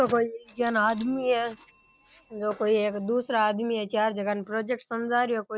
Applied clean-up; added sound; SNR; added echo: none; Bell; 18 dB; none.